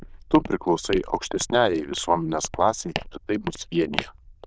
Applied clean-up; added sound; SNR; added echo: neural diffusion model UNIVERSE++.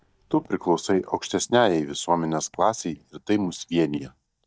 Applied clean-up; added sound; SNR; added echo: neural mask model DeepFilterNet 3.